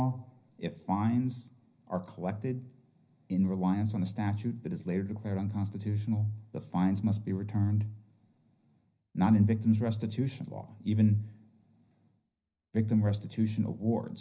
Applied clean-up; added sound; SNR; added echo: none; none; none; reverberation time 0.5 s.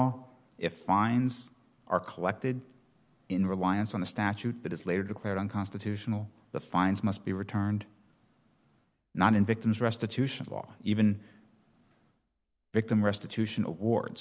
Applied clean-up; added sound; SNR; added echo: none; none; none; none.